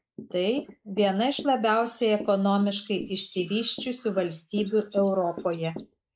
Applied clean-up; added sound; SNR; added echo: neural mask model Resemble Enhance denoiser.